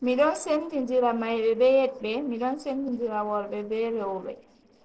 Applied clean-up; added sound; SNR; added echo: neural separator model SepFormer DNS4.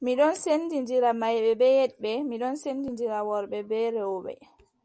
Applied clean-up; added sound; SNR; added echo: none; none; none; none.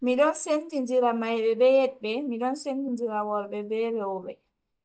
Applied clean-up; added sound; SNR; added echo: neural mask model DeepFilterNet 3.